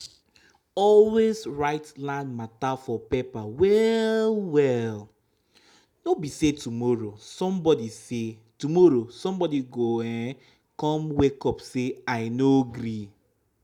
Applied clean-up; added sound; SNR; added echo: none; none; none; none.